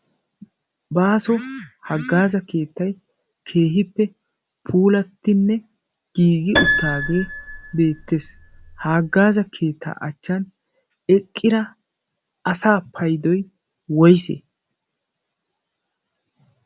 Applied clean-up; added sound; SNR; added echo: none; Piano; 4 dB; none.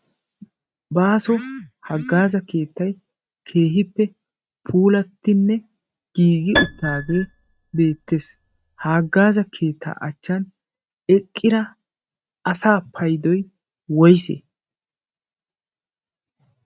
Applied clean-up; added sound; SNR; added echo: neural mask model RNNoise.